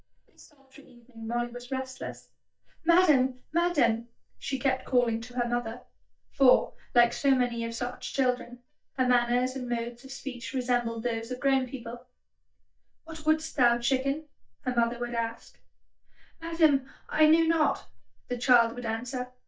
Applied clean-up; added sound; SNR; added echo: neural mask model DeepFilterNet 3.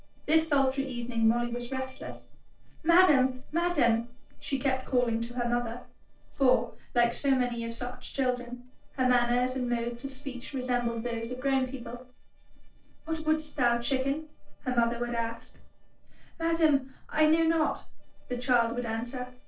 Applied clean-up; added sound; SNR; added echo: neural separator model SepFormer DNS4.